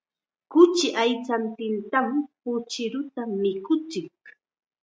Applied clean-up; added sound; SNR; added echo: none; none; none; none.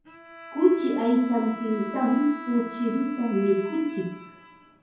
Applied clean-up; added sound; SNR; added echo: none; Bowed string instrument; 14 dB; reverberation time 0.9 s.